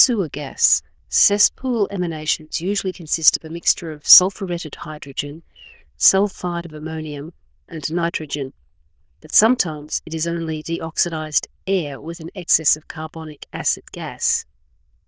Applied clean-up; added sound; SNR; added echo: neural diffusion model UNIVERSE++.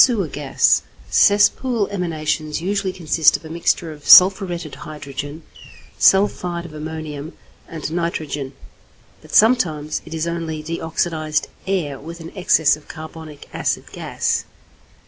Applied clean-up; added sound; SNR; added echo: none; Fireworks; 20 dB; none.